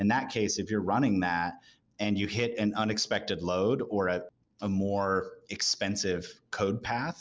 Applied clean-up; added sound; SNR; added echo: none; none; none; none.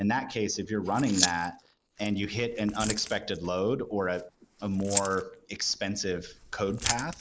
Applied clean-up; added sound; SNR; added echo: neural mask model Resemble Enhance denoiser.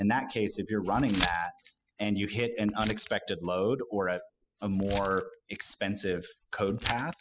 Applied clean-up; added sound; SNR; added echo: classical method spectral subtraction.